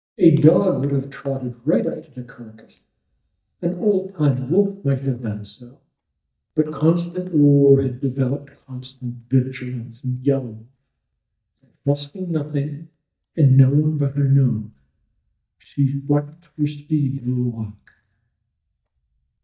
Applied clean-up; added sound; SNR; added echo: neural mask model DeepFilterNet 3.